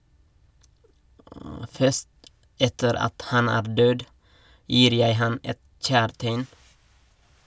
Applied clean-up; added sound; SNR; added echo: none; none; none; none.